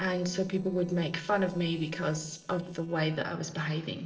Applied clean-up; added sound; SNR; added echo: neural separator model SepFormer DNS4.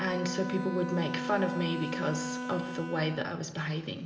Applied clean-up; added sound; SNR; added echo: none; Bowed string instrument; 5 dB; reverberation time 1.6 s.